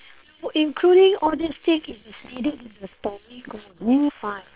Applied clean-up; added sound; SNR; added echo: neural separator model SepFormer WHAM!.